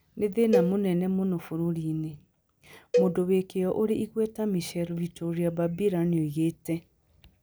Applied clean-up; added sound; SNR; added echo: none; Cowbell; 4 dB; none.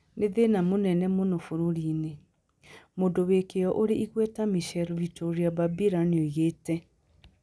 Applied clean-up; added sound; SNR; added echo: none; none; none; none.